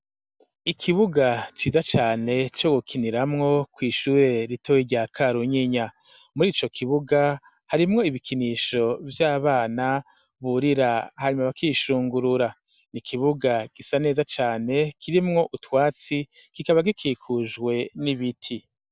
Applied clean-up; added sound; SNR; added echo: none; none; none; none.